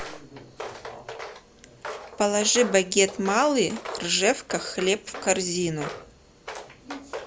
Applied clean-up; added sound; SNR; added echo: none; Walk, footsteps; 13 dB; none.